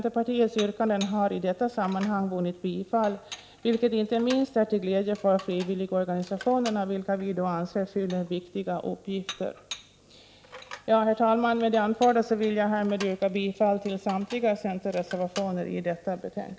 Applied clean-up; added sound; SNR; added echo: none; Dishes, pots, and pans; 20 dB; none.